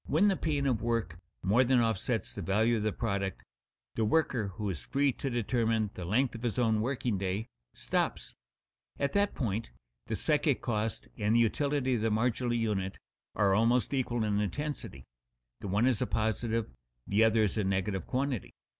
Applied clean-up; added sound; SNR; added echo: none; none; none; none.